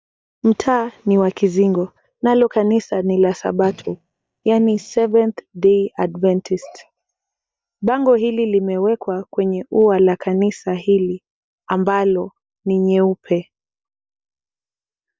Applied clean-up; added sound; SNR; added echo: neural mask model DeepFilterNet 3.